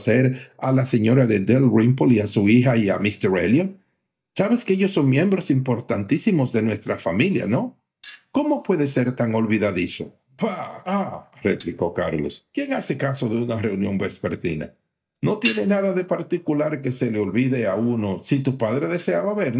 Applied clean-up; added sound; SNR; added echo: neural mask model DeepFilterNet 3.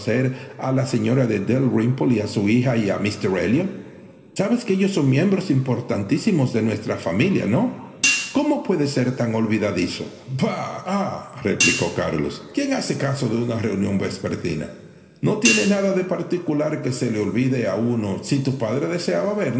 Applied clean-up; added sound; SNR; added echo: none; Hi-hat; 5 dB; reverberation time 2.1 s.